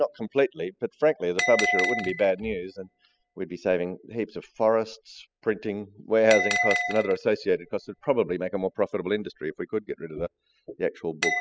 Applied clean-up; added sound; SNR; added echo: classical method spectral subtraction.